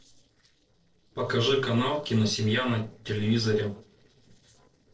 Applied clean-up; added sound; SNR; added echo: neural separator model SepFormer DNS4.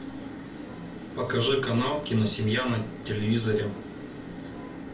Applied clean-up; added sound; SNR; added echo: none; Engine; 13 dB; reverberation time 0.2 s.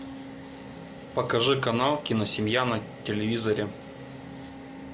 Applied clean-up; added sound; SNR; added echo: none; none; none; none.